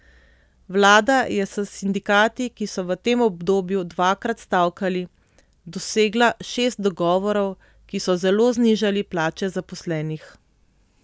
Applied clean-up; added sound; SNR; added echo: none; none; none; none.